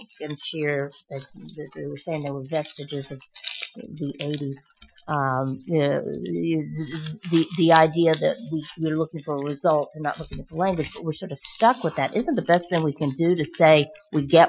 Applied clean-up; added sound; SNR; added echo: classical method Wiener filter.